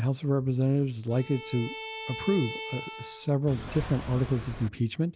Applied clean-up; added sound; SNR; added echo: none; Bowed string instrument + Engine / Car; 11 dB; none.